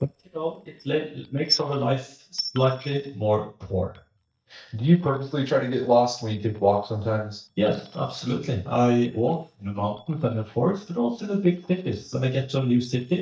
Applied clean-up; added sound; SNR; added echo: neural mask model DeepFilterNet 3.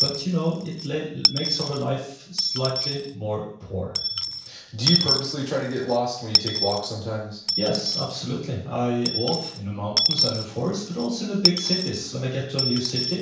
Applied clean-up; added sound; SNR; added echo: none; Coin (dropping) / Dishes, pots, and pans; 1 dB; reverberation time 0.7 s.